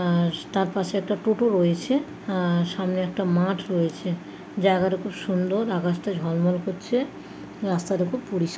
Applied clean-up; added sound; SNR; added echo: none; none; none; none.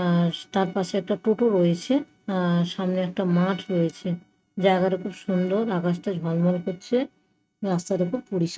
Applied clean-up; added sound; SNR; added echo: neural mask model RNNoise.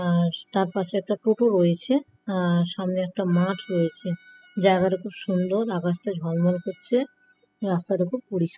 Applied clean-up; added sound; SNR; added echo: classical method spectral subtraction.